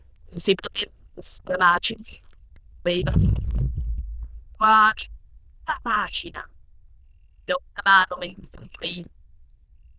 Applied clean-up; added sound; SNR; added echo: neural diffusion model UNIVERSE++.